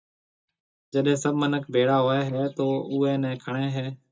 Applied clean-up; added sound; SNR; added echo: neural mask model DeepFilterNet 3.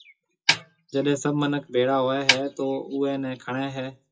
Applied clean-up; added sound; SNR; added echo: classical method WPE with log-MMSE.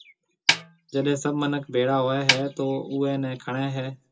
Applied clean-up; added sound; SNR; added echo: none; Snare drum; 1 dB; reverberation time 0.2 s.